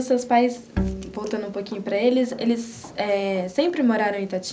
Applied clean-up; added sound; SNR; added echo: none; Bowed string instrument; 7 dB; none.